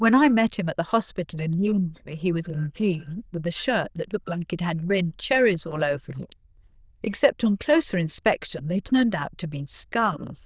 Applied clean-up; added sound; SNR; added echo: neural diffusion model UNIVERSE++.